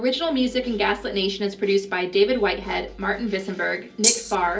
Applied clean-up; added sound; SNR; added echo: none; Rattle (instrument); -3 dB; reverberation time 0.3 s.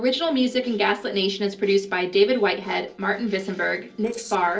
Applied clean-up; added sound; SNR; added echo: neural separator model SepFormer DNS4.